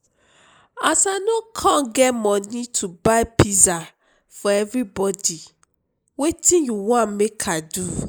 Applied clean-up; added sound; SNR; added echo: neural mask model Resemble Enhance denoiser.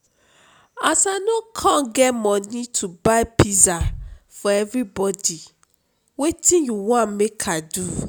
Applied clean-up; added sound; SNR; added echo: none; Bass drum; 11 dB; none.